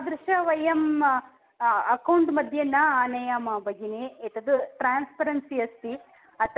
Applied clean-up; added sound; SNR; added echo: none; none; none; none.